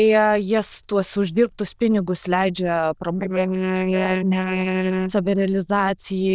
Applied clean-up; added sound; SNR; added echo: neural diffusion model UNIVERSE++.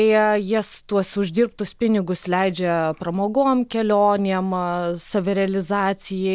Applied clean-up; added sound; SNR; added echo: none; none; none; none.